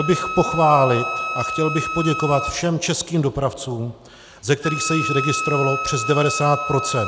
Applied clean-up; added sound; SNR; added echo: none; Wind instrument, woodwind instrument; 6 dB; none.